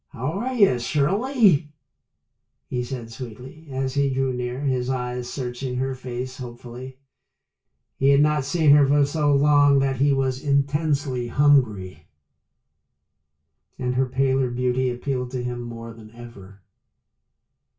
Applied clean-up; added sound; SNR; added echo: none; none; none; reverberation time 0.2 s.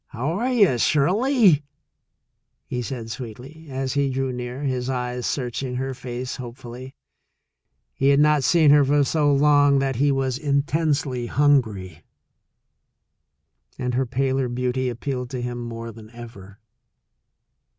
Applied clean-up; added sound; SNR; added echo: none; none; none; none.